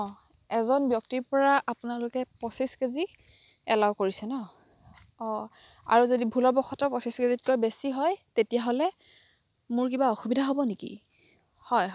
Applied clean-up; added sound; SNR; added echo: none; none; none; none.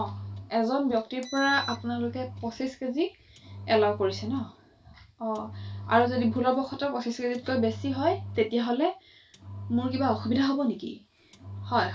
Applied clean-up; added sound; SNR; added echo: none; Engine; 12 dB; reverberation time 0.2 s.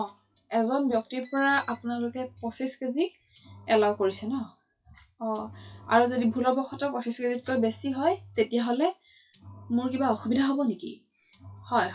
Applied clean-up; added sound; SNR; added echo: classical method WPE with log-MMSE.